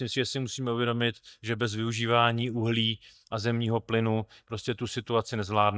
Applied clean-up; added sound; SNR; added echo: neural mask model DeepFilterNet 3.